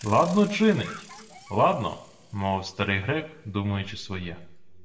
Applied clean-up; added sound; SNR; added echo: none; Bicycle; 20 dB; reverberation time 0.6 s.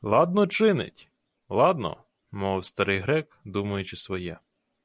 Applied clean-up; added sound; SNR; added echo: none; none; none; none.